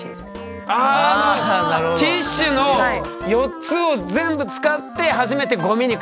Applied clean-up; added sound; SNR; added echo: none; Wind instrument, woodwind instrument; 14 dB; none.